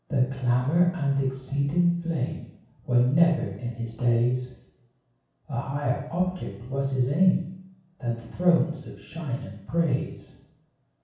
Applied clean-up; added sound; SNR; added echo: none; none; none; reverberation time 0.7 s.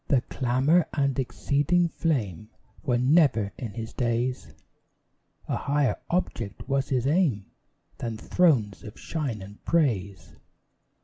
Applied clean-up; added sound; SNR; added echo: none; none; none; none.